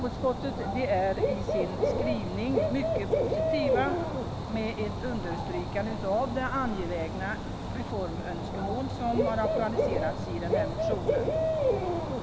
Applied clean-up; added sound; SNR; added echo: none; Bird / Dog; -3 dB; none.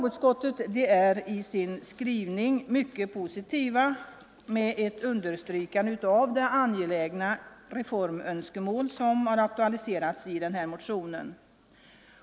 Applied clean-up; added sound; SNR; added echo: none; none; none; none.